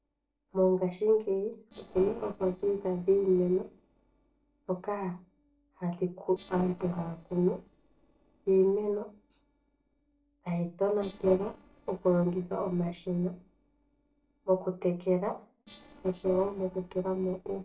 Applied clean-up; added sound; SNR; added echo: neural separator model SepFormer DNS4.